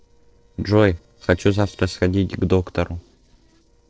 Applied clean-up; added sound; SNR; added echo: neural separator model SepFormer DNS4.